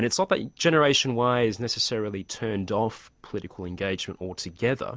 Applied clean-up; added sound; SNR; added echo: none; none; none; none.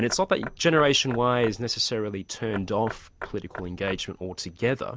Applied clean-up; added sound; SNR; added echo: none; Knock / Wood; 16 dB; none.